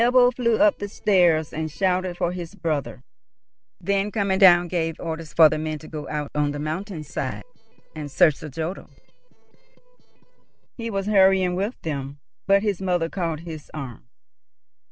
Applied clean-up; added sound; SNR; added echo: neural separator model SepFormer DNS4.